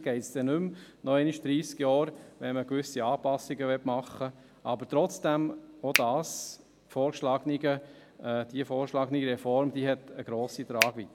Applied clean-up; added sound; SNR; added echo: none; Finger snapping; -1 dB; none.